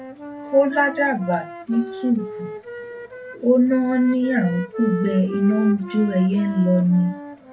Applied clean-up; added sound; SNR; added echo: none; Wind instrument, woodwind instrument; 12 dB; reverberation time 0.2 s.